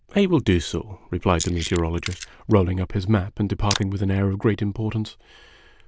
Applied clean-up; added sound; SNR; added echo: neural diffusion model UNIVERSE++.